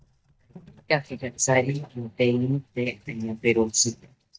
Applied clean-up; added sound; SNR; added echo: neural mask model DeepFilterNet 3.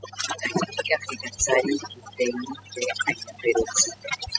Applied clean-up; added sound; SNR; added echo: classical method spectral subtraction.